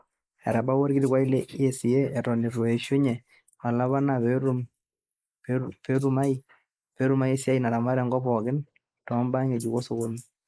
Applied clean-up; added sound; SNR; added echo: neural mask model Resemble Enhance denoiser.